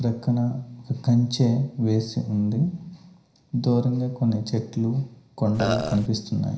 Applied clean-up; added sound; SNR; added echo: none; Burping, eructation; 3 dB; reverberation time 0.5 s.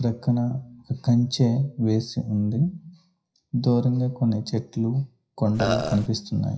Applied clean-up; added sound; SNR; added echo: classical method WPE with log-MMSE.